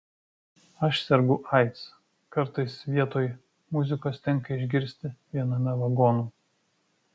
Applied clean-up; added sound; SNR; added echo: none; none; none; none.